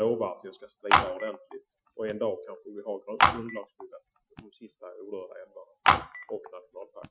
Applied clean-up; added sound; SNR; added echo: classical method Wiener filter.